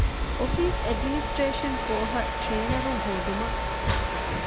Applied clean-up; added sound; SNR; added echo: none; Mechanisms; -3 dB; none.